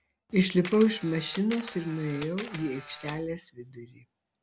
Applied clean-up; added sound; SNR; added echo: none; Camera; 12 dB; none.